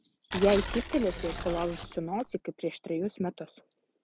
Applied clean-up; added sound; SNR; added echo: none; Tearing; 6 dB; none.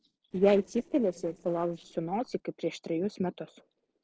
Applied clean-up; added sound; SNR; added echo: neural separator model SepFormer DNS4.